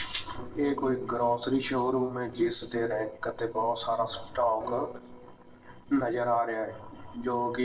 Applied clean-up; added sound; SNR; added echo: neural separator model SepFormer DNS4.